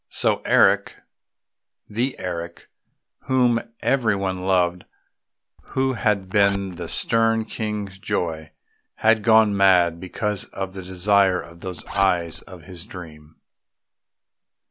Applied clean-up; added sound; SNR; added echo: none; Zipper (clothing); 14 dB; none.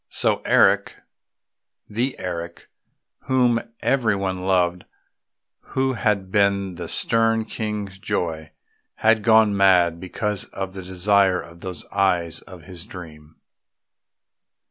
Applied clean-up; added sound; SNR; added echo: none; none; none; none.